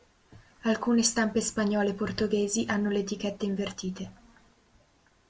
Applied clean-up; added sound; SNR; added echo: none; none; none; none.